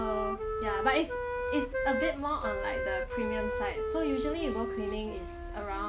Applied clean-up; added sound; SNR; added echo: none; Wind instrument, woodwind instrument; 1 dB; none.